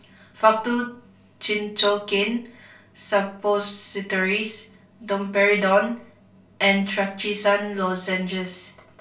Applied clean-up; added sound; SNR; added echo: none; none; none; reverberation time 0.3 s.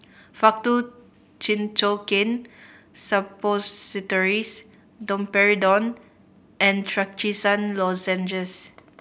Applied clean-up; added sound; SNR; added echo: none; none; none; none.